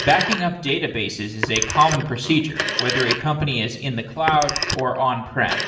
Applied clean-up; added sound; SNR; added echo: none; Telephone; 6 dB; reverberation time 1.3 s.